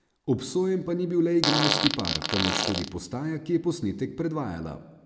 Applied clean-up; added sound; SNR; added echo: none; Fart; 0 dB; none.